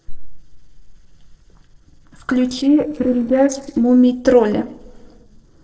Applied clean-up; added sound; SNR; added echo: neural separator model SepFormer DNS4.